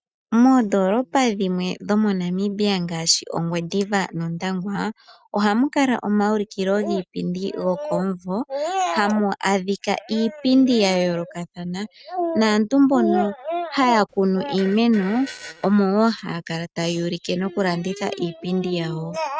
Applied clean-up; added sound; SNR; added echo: neural mask model RNNoise.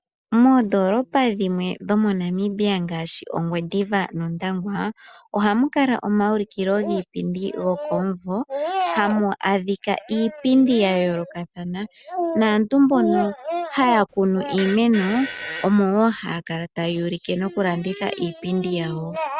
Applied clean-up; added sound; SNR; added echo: none; Fart; 12 dB; none.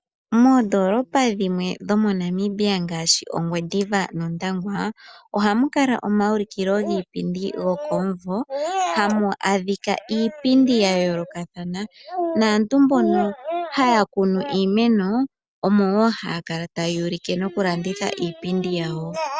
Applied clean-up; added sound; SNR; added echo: none; none; none; none.